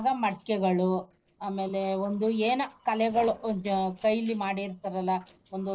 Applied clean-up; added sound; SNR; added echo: neural separator model SepFormer DNS4.